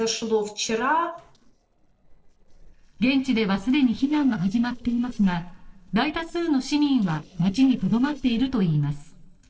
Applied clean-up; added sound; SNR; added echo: neural separator model SepFormer DNS4.